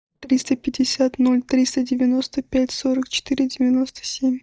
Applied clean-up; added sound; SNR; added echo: neural mask model DeepFilterNet 3.